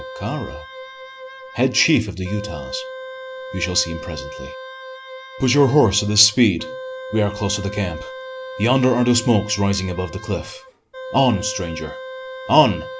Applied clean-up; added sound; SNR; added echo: none; Wind instrument, woodwind instrument; 13 dB; none.